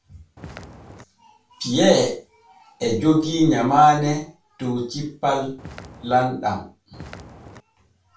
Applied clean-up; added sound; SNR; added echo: none; Walk, footsteps; 17 dB; reverberation time 0.3 s.